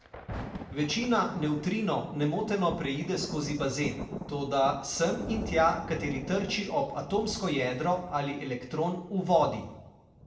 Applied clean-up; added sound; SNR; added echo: none; Thunder; 11 dB; reverberation time 0.6 s.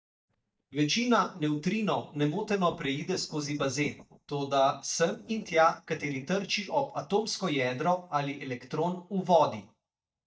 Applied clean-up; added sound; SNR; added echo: neural mask model DeepFilterNet 3.